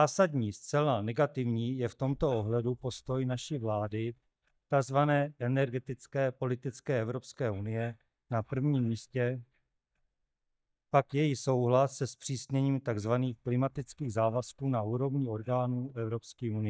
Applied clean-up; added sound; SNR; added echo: neural mask model DeepFilterNet 3.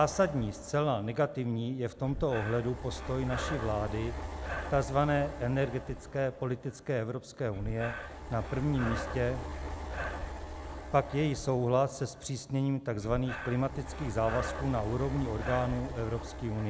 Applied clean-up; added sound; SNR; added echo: none; Breathing; 8 dB; none.